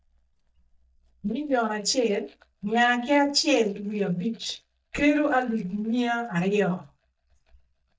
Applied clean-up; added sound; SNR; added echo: neural mask model DeepFilterNet 3.